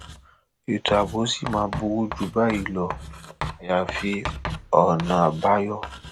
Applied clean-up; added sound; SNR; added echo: none; Writing; 11 dB; none.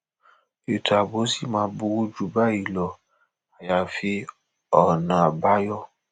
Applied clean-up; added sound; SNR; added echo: none; none; none; none.